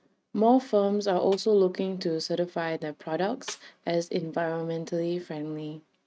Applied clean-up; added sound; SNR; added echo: neural mask model RNNoise.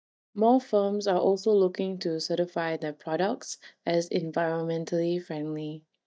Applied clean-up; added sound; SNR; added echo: neural mask model DeepFilterNet 3.